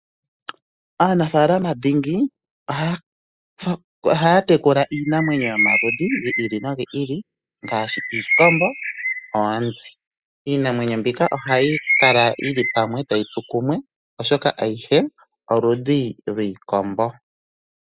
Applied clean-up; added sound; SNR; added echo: classical method spectral subtraction.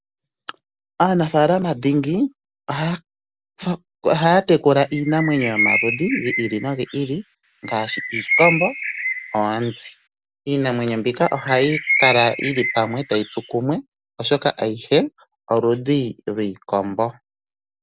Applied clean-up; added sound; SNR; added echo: none; Bird; 4 dB; none.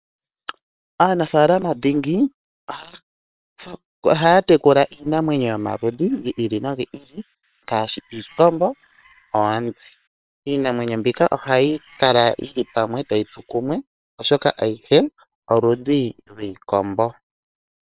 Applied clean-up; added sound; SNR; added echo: neural separator model SepFormer WHAM!.